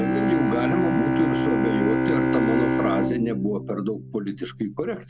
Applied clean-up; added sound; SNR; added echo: none; Bowed string instrument; -3 dB; none.